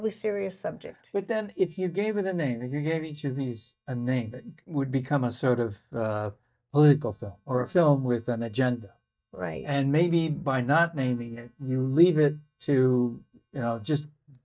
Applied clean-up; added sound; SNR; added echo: neural mask model DeepFilterNet 3.